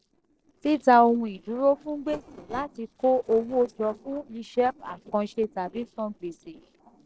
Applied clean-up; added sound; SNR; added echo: neural separator model SepFormer DNS4.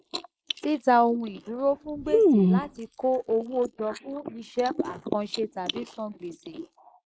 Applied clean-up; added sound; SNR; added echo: neural mask model Resemble Enhance denoiser.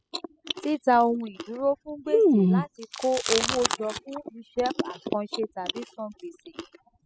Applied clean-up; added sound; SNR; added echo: classical method spectral subtraction.